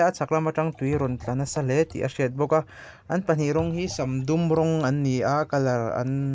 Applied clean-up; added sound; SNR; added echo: none; Liquid; 20 dB; none.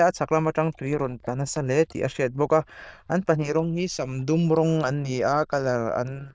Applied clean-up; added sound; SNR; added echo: neural diffusion model UNIVERSE++.